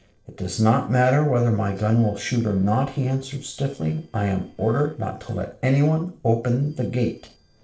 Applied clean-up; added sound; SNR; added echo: neural separator model SepFormer DNS4.